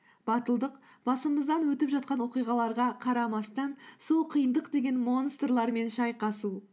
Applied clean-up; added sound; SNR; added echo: none; none; none; none.